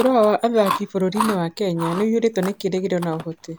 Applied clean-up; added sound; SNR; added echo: none; Chewing, mastication; 11 dB; none.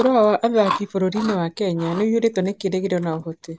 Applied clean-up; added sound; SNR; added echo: neural mask model Resemble Enhance denoiser.